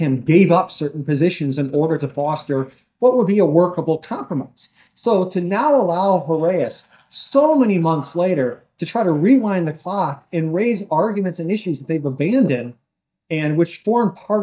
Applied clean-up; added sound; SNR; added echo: neural mask model DeepFilterNet 3.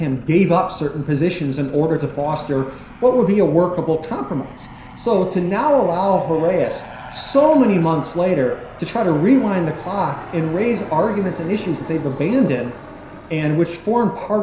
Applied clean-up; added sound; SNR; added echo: none; Aircraft; 18 dB; reverberation time 0.5 s.